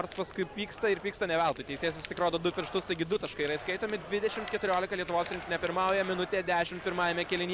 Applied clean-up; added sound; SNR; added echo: none; Fire; 19 dB; none.